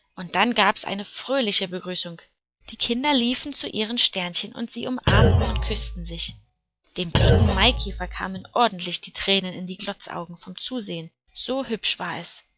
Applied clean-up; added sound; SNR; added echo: classical method log-MMSE.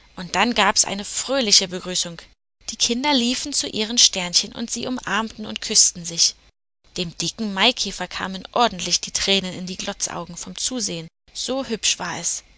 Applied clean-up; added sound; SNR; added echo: none; none; none; none.